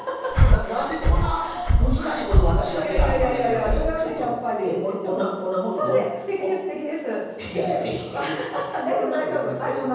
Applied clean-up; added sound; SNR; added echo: none; Breathing; -4 dB; reverberation time 1.1 s.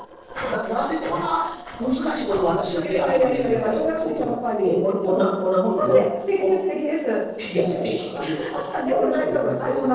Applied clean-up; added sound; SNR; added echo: neural separator model SepFormer DNS4.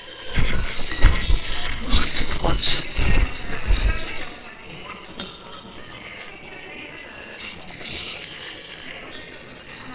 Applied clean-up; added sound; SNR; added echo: neural separator model SepFormer WHAMR!.